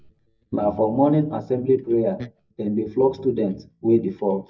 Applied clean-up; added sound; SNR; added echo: neural mask model DeepFilterNet 3.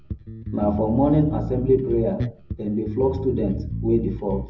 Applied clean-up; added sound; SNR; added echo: none; Bass guitar; 7 dB; reverberation time 0.4 s.